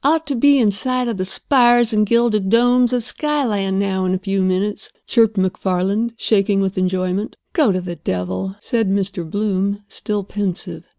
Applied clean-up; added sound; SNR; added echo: none; none; none; none.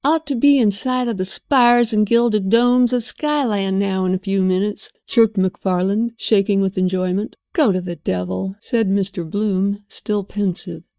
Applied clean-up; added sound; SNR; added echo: neural mask model DeepFilterNet 3.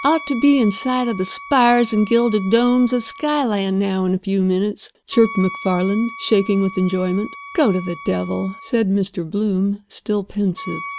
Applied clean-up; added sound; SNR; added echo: none; Wind instrument, woodwind instrument; 17 dB; none.